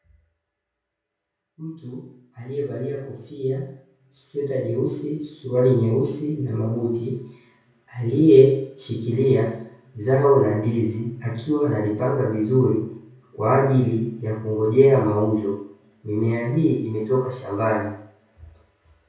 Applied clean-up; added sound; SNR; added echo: none; none; none; reverberation time 0.6 s.